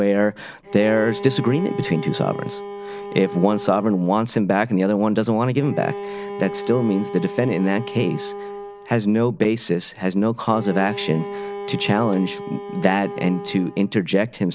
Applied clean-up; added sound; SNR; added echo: none; Bowed string instrument; 12 dB; none.